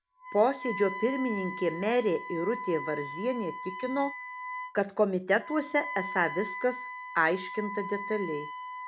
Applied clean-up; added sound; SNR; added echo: none; Wind instrument, woodwind instrument; 9 dB; none.